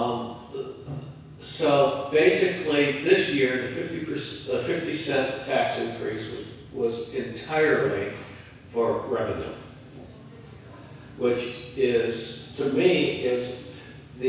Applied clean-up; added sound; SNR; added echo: none; none; none; reverberation time 1.1 s.